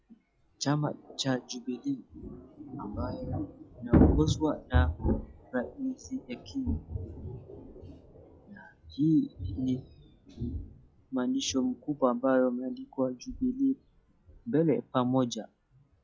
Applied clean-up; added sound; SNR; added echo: classical method log-MMSE.